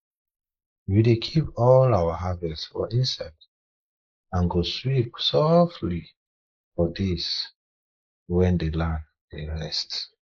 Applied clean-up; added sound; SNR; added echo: neural mask model Resemble Enhance denoiser.